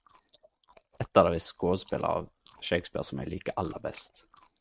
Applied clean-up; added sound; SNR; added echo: neural mask model RNNoise.